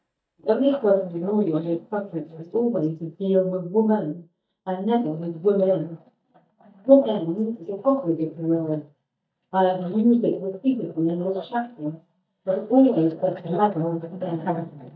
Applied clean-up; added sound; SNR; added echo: neural mask model DeepFilterNet 3.